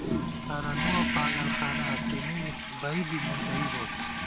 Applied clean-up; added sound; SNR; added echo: none; Toilet flush; -4 dB; none.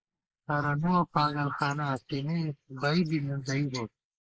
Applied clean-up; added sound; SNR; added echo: neural mask model Resemble Enhance denoiser.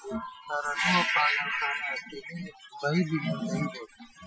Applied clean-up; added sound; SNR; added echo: classical method Wiener filter.